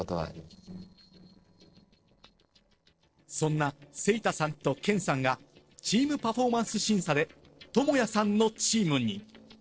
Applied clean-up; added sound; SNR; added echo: neural separator model SepFormer DNS4.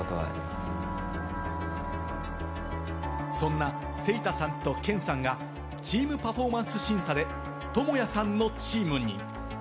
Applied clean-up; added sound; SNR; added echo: none; Trumpet; 13 dB; none.